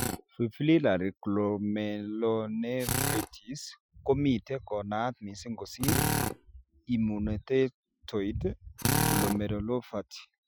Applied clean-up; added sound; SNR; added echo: classical method Wiener filter.